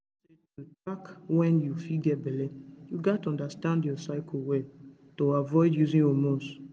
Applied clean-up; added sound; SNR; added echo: none; none; none; none.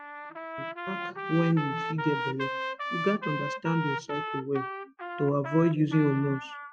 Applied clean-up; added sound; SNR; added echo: classical method Wiener filter.